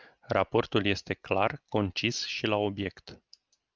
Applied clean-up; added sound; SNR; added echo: none; none; none; none.